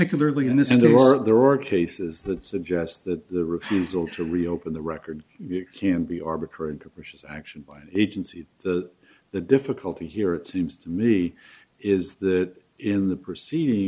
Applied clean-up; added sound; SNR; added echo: none; none; none; none.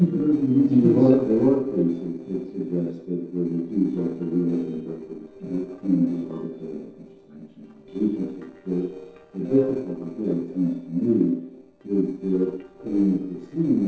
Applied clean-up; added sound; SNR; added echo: neural separator model SepFormer DNS4.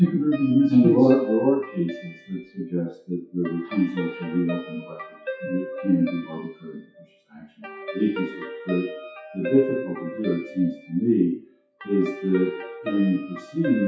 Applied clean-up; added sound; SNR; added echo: classical method WPE with log-MMSE.